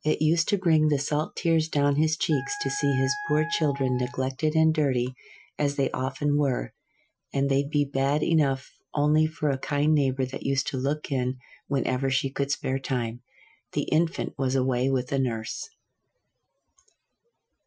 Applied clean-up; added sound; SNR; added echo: classical method Wiener filter.